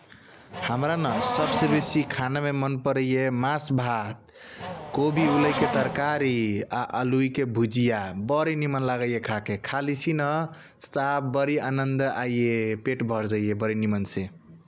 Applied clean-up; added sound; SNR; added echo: none; Race car, auto racing / Accelerating, revving, vroom; 5 dB; none.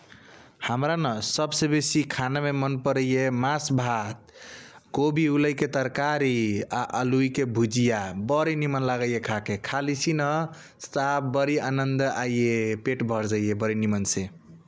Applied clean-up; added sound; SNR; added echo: none; none; none; none.